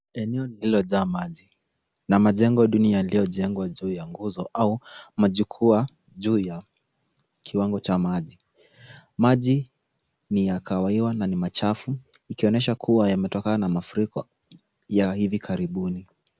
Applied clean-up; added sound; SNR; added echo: none; none; none; none.